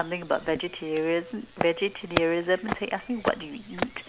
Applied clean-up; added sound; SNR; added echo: none; Walk, footsteps; 7 dB; none.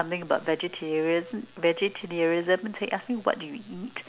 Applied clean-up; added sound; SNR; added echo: none; none; none; none.